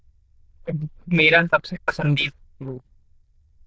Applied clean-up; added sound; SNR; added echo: neural diffusion model UNIVERSE++.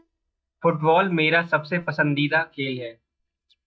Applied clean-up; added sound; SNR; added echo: neural mask model DeepFilterNet 3.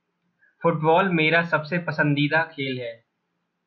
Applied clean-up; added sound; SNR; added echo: none; none; none; none.